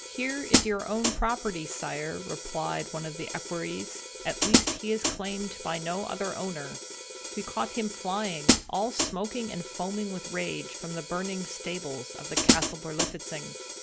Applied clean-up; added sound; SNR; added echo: none; Hi-hat; -2 dB; none.